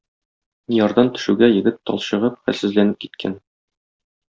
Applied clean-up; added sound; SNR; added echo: none; none; none; none.